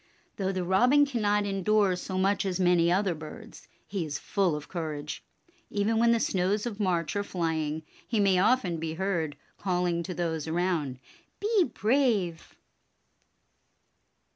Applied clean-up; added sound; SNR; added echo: none; none; none; none.